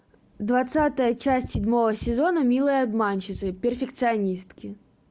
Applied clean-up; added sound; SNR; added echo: none; none; none; none.